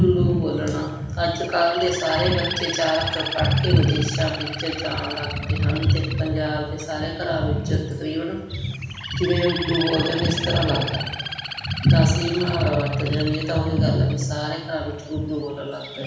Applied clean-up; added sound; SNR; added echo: none; Bird; 11 dB; reverberation time 1.1 s.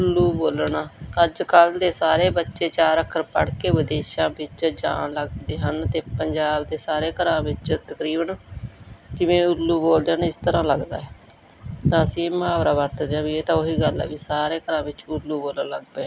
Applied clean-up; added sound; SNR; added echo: none; none; none; none.